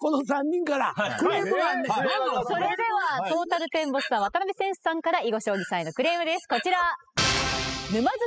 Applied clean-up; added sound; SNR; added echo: classical method spectral subtraction.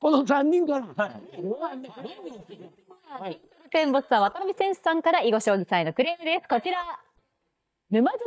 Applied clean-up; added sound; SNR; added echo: neural mask model DeepFilterNet 3.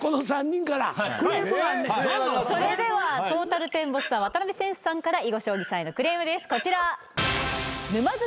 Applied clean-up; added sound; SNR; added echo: none; Gurgling + Breathing; 12 dB; none.